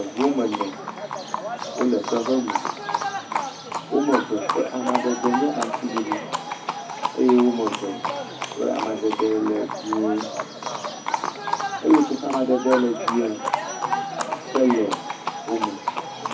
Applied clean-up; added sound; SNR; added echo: none; Livestock, farm animals, working animals; 4 dB; reverberation time 0.4 s.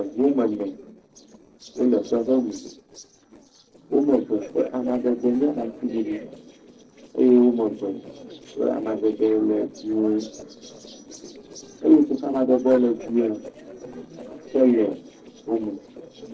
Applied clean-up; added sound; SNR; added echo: neural separator model SepFormer DNS4.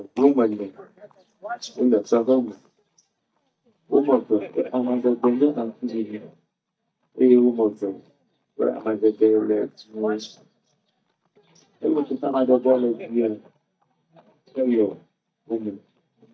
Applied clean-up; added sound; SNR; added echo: neural mask model DeepFilterNet 3.